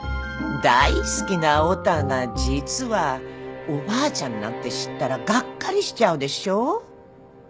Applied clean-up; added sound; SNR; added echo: none; none; none; none.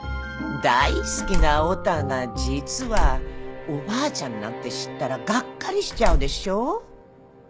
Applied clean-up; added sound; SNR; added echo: none; Slam; -1 dB; none.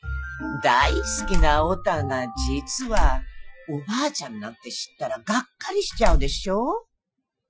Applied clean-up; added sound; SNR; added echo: classical method Wiener filter.